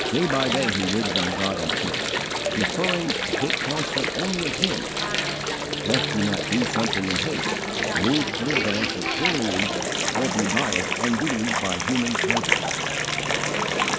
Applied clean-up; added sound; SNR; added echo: none; Water; -3 dB; none.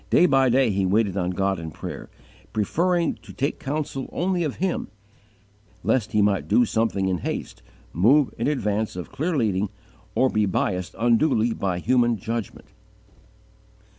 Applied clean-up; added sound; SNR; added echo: none; none; none; none.